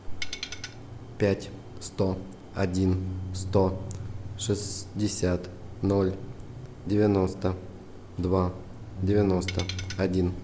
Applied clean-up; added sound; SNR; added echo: none; Bass guitar + Tools; 10 dB; none.